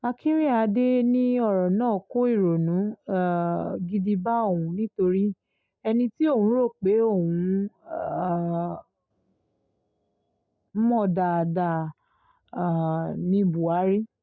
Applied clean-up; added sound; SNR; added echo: none; none; none; none.